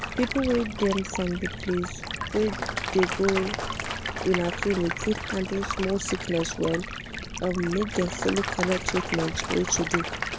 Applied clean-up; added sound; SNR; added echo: none; Stream + Applause; 4 dB; none.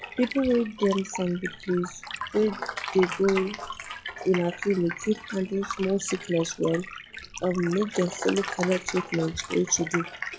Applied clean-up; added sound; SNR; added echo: classical method log-MMSE.